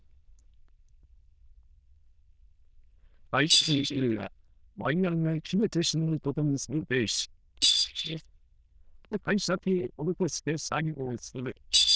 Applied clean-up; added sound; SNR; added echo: neural diffusion model UNIVERSE++.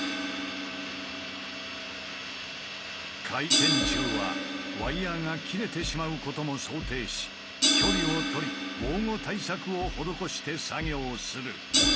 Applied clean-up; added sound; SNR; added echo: none; Crash cymbal; -1 dB; none.